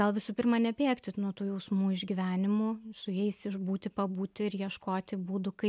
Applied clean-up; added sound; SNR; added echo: none; none; none; none.